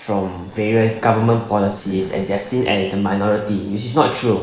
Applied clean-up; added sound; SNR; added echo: neural separator model SepFormer DNS4.